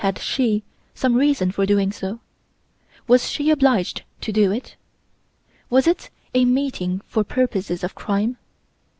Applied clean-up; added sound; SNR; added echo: none; none; none; none.